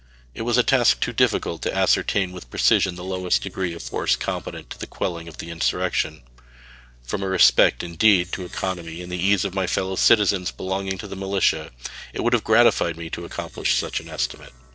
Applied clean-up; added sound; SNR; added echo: neural separator model SepFormer DNS4.